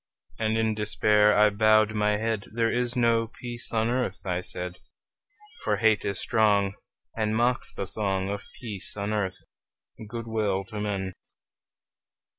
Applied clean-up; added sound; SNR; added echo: none; Chirp, tweet; -4 dB; none.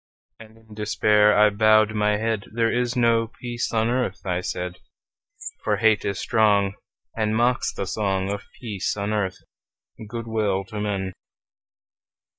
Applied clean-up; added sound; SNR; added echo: neural mask model DeepFilterNet 3.